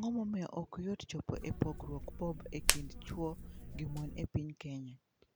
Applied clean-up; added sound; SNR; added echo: none; Hands; 0 dB; none.